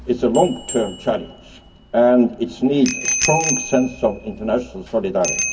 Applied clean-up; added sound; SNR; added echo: none; Bicycle bell; 8 dB; reverberation time 0.3 s.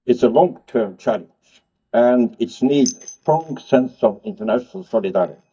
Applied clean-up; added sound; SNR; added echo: neural mask model DeepFilterNet 3.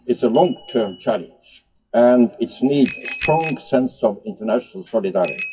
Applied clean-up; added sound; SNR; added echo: classical method WPE with log-MMSE.